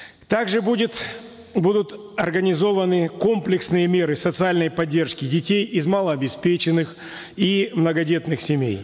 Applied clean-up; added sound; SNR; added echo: none; none; none; none.